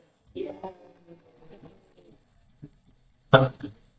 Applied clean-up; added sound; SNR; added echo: neural mask model DeepFilterNet 3.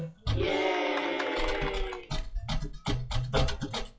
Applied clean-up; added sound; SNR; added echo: classical method WPE with log-MMSE.